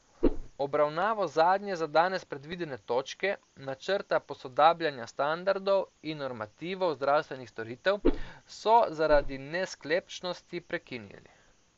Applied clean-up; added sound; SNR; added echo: neural mask model Resemble Enhance denoiser.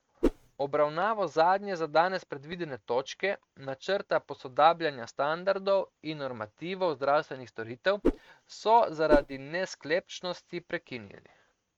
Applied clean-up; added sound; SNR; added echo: neural mask model RNNoise.